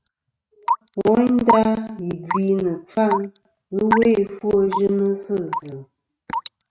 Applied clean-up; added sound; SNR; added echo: neural mask model RNNoise.